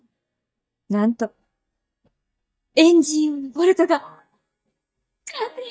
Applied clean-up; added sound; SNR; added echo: neural mask model DeepFilterNet 3.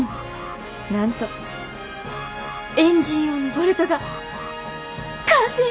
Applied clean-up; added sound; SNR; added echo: none; Alarm; 20 dB; none.